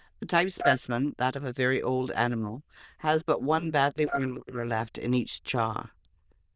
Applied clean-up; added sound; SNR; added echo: neural diffusion model UNIVERSE++.